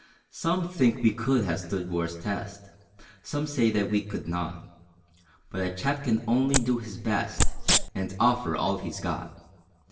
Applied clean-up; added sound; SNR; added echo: none; Wild animals; -4 dB; reverberation time 0.9 s.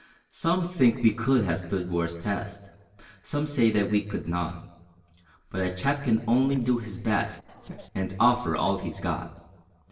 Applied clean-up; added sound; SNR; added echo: neural separator model SepFormer DNS4.